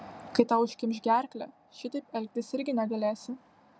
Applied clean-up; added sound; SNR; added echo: none; none; none; none.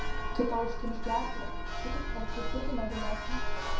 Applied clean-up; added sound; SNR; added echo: none; Church bell; -5 dB; reverberation time 0.6 s.